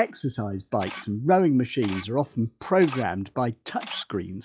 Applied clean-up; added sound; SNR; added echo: classical method log-MMSE.